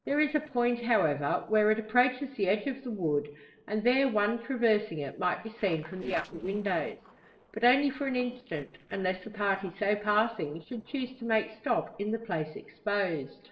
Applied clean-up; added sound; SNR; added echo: neural separator model SepFormer DNS4.